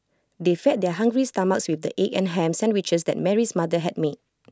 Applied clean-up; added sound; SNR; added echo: none; none; none; none.